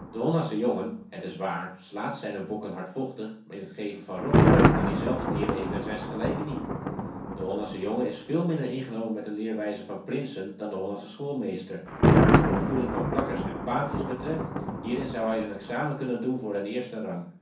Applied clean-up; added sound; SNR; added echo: none; Thunder; -3 dB; reverberation time 0.6 s.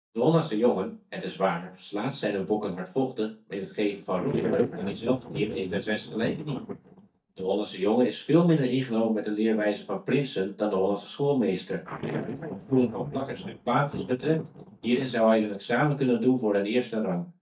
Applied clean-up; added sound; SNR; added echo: neural mask model DeepFilterNet 3.